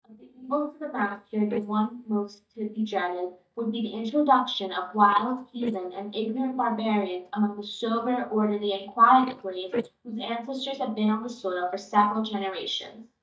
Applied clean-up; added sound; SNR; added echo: neural mask model DeepFilterNet 3.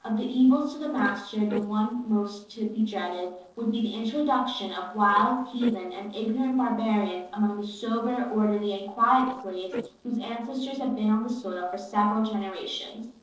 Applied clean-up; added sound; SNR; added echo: neural separator model SepFormer DNS4.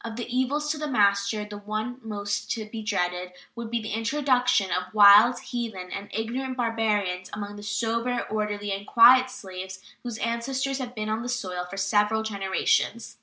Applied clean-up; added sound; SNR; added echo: none; none; none; none.